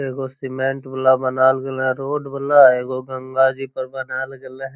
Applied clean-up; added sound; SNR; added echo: none; none; none; none.